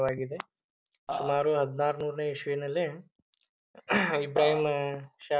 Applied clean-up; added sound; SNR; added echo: none; Burping, eructation; 4 dB; none.